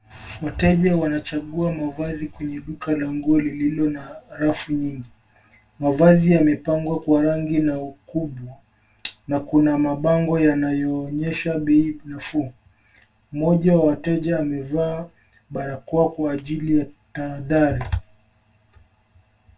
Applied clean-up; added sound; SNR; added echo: none; none; none; reverberation time 0.1 s.